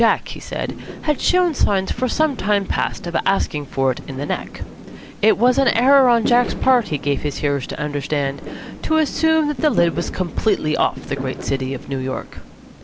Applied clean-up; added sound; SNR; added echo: none; Fireworks; 13 dB; none.